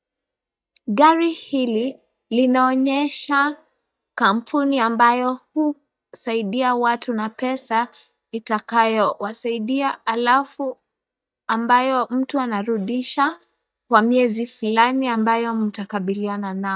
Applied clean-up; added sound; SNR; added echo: neural mask model DeepFilterNet 3.